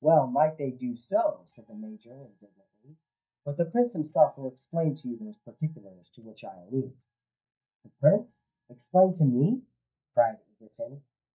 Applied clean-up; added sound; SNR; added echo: neural mask model DeepFilterNet 3.